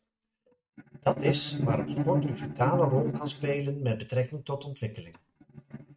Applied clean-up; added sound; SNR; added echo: neural mask model RNNoise.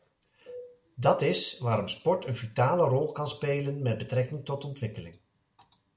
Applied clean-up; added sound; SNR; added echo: none; none; none; none.